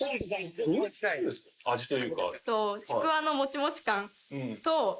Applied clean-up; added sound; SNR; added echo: neural mask model Resemble Enhance denoiser.